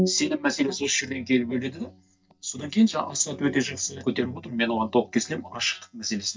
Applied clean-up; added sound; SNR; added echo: neural mask model DeepFilterNet 3.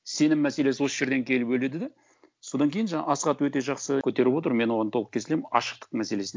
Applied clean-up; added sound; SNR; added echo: none; none; none; none.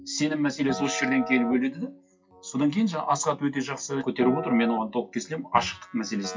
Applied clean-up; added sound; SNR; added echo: classical method WPE with log-MMSE.